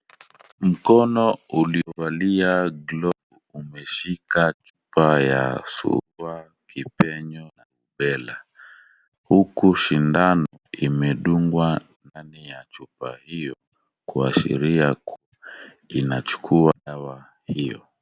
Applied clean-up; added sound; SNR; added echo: none; none; none; none.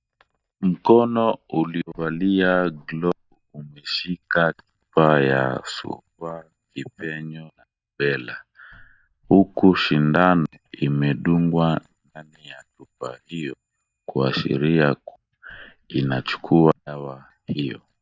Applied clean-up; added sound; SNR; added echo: neural mask model DeepFilterNet 3.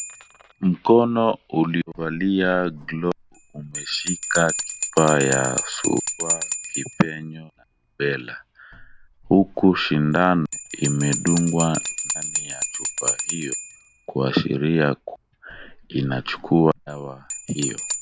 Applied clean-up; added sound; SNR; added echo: none; Bell; 7 dB; none.